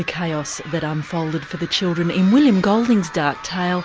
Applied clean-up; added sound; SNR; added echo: none; none; none; none.